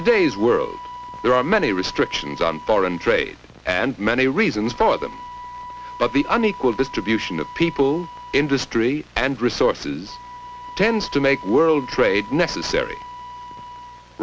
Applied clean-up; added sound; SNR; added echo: none; Wind instrument, woodwind instrument; 16 dB; none.